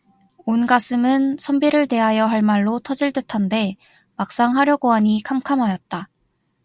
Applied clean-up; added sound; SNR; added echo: none; none; none; none.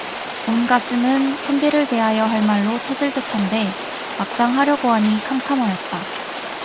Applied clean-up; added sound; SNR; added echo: none; Rain; 8 dB; none.